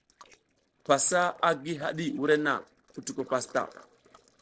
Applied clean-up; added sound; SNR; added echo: neural separator model SepFormer DNS4.